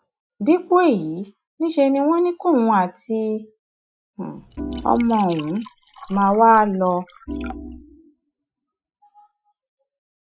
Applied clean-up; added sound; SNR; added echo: classical method Wiener filter.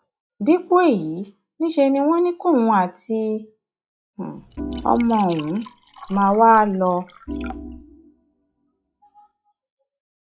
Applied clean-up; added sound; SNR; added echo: classical method log-MMSE.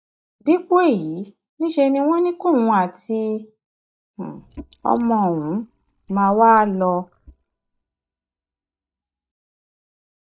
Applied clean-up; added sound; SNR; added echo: neural mask model DeepFilterNet 3.